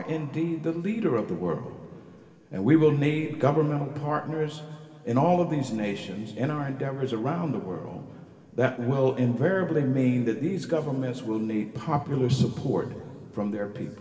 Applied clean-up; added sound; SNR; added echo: none; none; none; reverberation time 2.3 s.